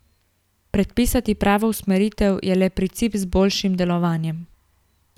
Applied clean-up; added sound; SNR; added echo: none; none; none; none.